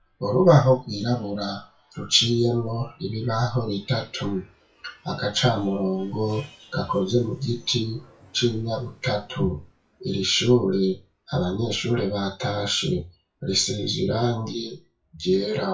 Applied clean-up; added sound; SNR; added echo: classical method WPE with log-MMSE.